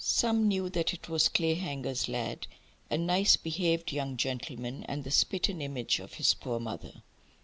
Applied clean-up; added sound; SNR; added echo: none; none; none; none.